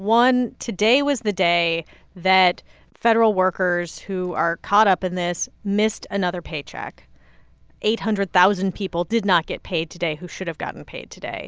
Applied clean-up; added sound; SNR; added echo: none; none; none; none.